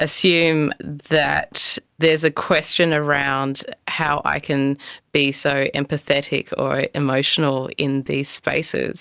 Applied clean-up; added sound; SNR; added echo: none; none; none; none.